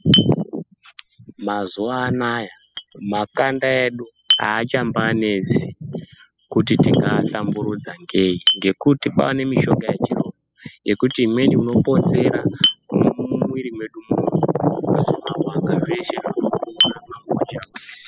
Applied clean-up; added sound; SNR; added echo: classical method spectral subtraction.